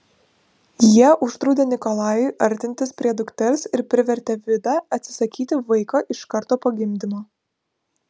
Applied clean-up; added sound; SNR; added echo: none; none; none; none.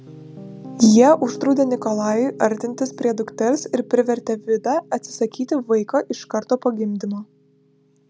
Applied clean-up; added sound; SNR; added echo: none; Piano; 18 dB; none.